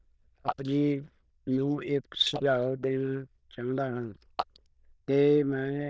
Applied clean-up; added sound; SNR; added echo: neural diffusion model UNIVERSE++.